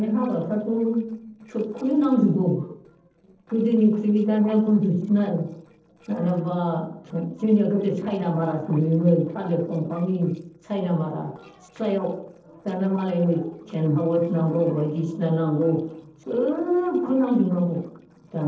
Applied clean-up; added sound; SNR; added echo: neural separator model SepFormer DNS4.